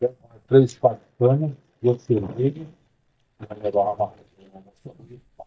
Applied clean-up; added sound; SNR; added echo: neural mask model DeepFilterNet 3.